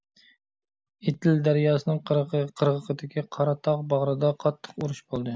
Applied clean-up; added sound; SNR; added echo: none; none; none; none.